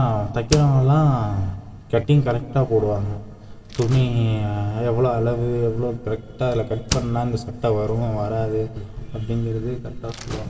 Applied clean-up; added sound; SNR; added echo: none; Slam; 15 dB; reverberation time 1.8 s.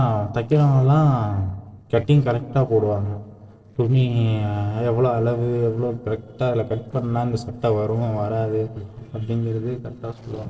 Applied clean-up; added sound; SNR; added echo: neural separator model SepFormer DNS4.